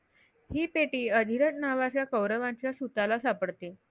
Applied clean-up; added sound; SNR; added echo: none; none; none; none.